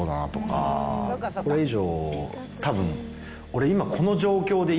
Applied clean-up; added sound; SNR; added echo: none; none; none; none.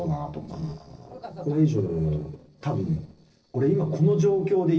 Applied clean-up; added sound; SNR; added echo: neural separator model SepFormer DNS4.